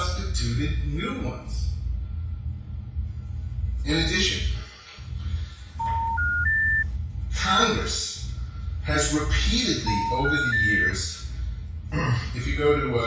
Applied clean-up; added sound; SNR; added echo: none; Telephone; -1 dB; reverberation time 0.6 s.